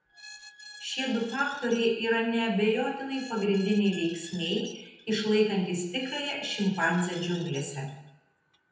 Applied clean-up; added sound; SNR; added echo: none; Squeak; 20 dB; reverberation time 0.9 s.